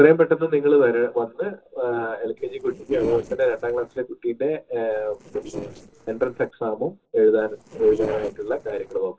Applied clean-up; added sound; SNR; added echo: neural separator model SepFormer DNS4.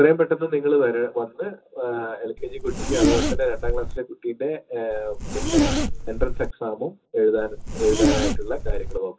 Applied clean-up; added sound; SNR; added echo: none; Zipper (clothing); -2 dB; reverberation time 0.2 s.